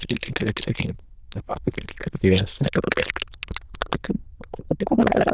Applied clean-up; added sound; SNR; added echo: neural diffusion model UNIVERSE++.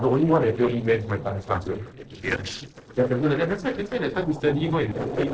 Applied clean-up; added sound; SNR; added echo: neural separator model SepFormer DNS4.